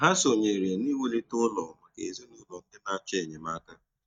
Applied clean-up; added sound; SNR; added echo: neural mask model DeepFilterNet 3.